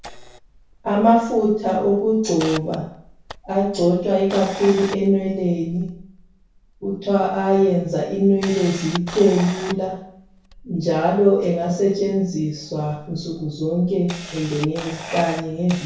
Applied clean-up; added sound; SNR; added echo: none; Camera; 16 dB; reverberation time 0.5 s.